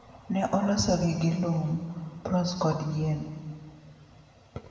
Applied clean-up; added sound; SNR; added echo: none; none; none; reverberation time 1.8 s.